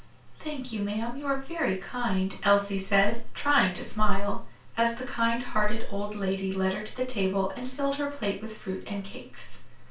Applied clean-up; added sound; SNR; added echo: none; none; none; reverberation time 0.3 s.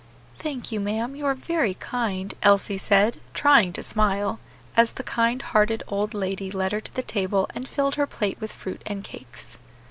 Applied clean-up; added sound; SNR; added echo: none; none; none; none.